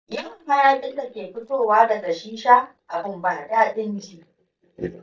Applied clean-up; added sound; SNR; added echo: neural mask model DeepFilterNet 3.